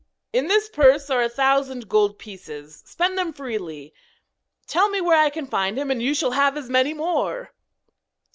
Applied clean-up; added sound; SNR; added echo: none; none; none; none.